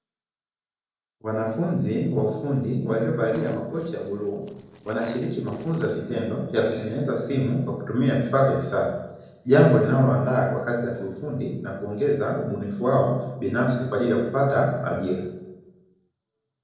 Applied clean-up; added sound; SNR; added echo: neural separator model SepFormer DNS4.